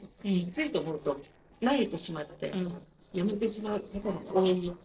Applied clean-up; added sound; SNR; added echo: neural separator model SepFormer DNS4.